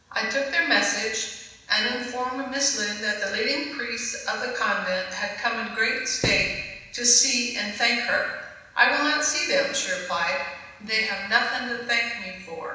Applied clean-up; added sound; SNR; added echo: none; Thump, thud; 10 dB; reverberation time 1.1 s.